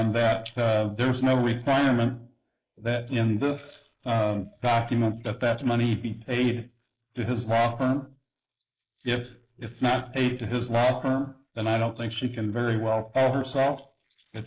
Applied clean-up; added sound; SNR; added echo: neural mask model Resemble Enhance denoiser.